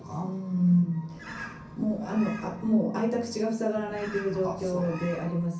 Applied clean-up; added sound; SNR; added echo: none; Bird; 16 dB; reverberation time 0.6 s.